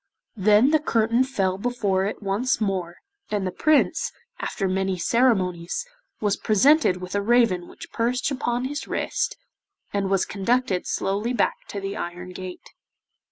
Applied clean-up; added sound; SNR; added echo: none; none; none; none.